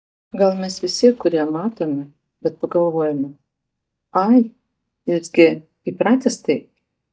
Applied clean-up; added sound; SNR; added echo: neural mask model DeepFilterNet 3.